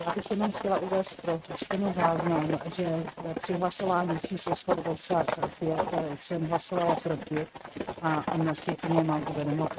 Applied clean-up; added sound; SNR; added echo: neural mask model RNNoise.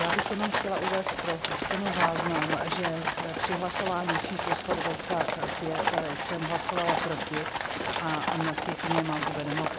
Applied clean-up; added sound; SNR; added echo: none; Livestock, farm animals, working animals; -2 dB; none.